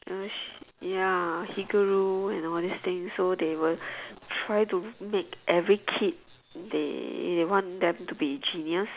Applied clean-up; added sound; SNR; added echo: none; none; none; none.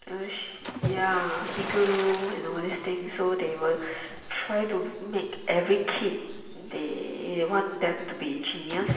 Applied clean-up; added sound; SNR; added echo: none; Splash, splatter; 10 dB; reverberation time 1.4 s.